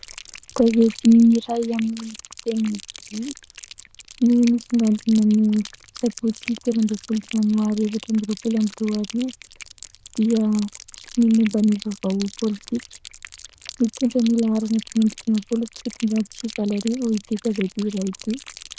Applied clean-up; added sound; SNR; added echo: neural diffusion model UNIVERSE++.